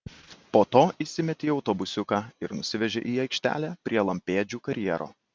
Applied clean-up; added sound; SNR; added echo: none; none; none; none.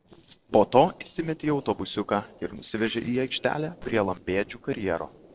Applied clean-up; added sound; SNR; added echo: neural separator model SepFormer DNS4.